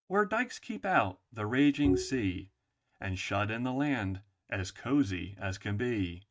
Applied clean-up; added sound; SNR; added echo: neural mask model RNNoise.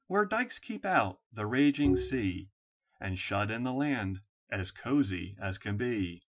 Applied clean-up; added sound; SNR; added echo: classical method Wiener filter.